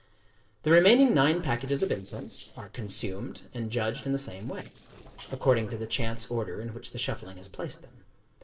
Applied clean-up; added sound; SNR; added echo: neural separator model SepFormer DNS4.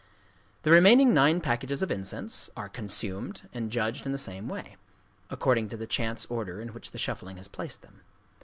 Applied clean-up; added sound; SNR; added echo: none; none; none; none.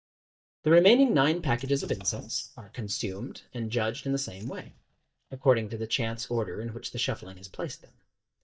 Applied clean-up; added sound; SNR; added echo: neural mask model DeepFilterNet 3.